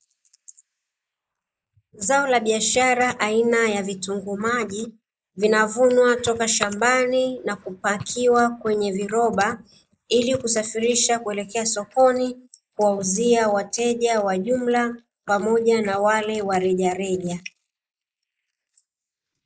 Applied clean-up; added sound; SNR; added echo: neural mask model Resemble Enhance denoiser.